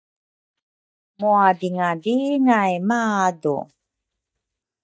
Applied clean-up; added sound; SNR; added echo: neural mask model DeepFilterNet 3.